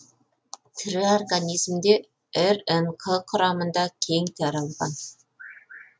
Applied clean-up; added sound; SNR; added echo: none; none; none; none.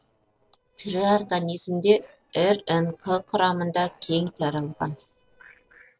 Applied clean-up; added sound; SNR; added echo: neural separator model SepFormer DNS4.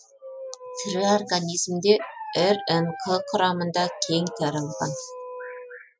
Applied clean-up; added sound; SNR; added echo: classical method spectral subtraction.